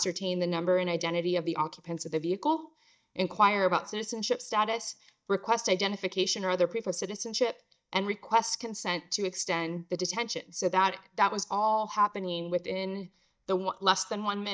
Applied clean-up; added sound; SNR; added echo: neural mask model DeepFilterNet 3.